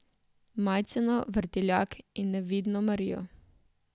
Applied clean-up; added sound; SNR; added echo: none; none; none; none.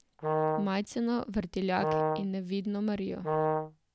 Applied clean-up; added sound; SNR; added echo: none; Brass instrument; -2 dB; none.